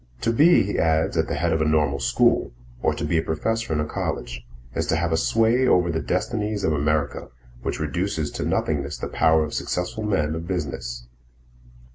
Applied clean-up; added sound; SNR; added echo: none; none; none; none.